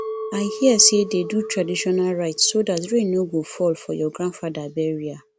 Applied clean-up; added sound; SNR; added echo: none; Chink, clink; 14 dB; none.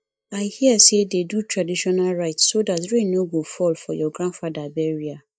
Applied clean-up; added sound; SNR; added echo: neural mask model DeepFilterNet 3.